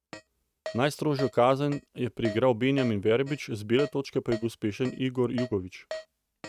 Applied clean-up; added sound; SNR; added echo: neural mask model RNNoise.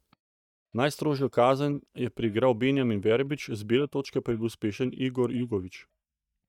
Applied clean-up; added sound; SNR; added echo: neural mask model DeepFilterNet 3.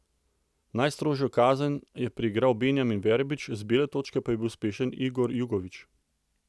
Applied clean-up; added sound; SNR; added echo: none; none; none; none.